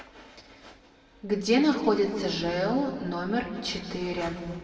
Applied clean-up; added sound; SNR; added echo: none; none; none; reverberation time 1.9 s.